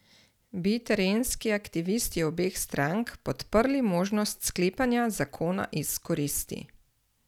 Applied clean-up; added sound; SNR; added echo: none; none; none; none.